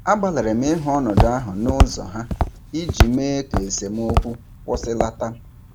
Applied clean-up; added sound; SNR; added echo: none; Walk, footsteps; 0 dB; none.